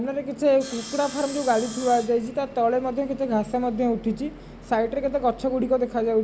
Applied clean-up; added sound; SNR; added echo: none; Sawing; 18 dB; none.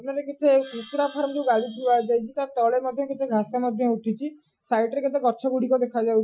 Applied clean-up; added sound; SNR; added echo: classical method Wiener filter.